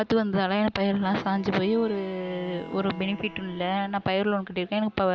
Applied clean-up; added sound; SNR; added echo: none; Bowed string instrument; 18 dB; none.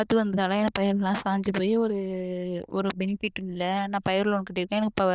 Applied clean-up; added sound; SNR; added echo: neural diffusion model UNIVERSE++.